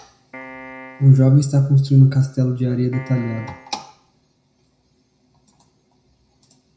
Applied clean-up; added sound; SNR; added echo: none; Piano; 18 dB; reverberation time 0.4 s.